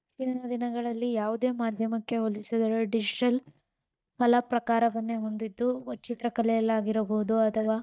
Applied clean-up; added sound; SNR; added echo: neural mask model DeepFilterNet 3.